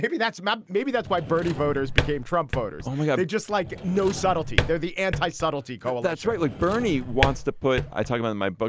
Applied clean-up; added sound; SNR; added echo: none; Drawer open or close; 6 dB; none.